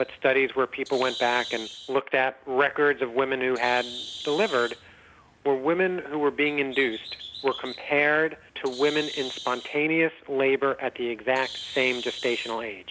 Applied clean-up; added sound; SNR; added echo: none; Bird; 15 dB; none.